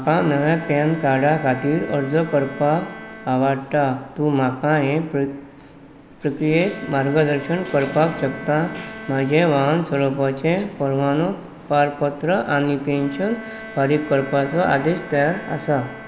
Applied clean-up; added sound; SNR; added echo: none; Bowed string instrument; 17 dB; none.